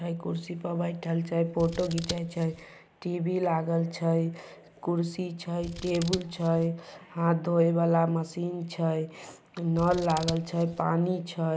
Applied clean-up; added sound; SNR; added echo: none; Scissors; 13 dB; none.